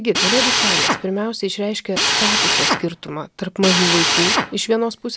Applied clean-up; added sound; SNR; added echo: none; Drill; -3 dB; none.